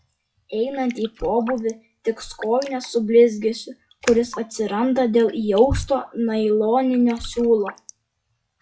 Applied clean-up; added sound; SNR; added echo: classical method WPE with log-MMSE.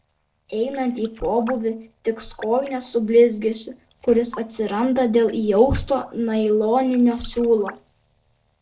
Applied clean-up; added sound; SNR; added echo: neural separator model SepFormer DNS4.